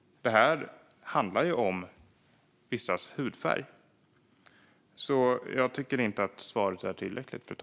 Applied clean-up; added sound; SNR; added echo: none; none; none; none.